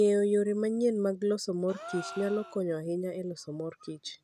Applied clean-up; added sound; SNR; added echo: none; Gasp; 17 dB; none.